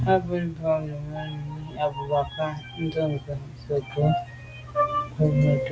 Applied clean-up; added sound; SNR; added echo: none; none; none; none.